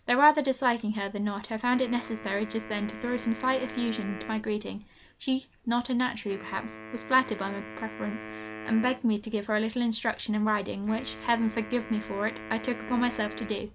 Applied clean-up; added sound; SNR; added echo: none; Wind instrument, woodwind instrument; 14 dB; none.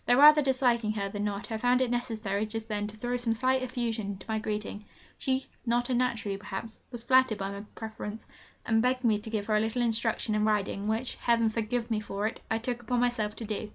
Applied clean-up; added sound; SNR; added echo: none; none; none; none.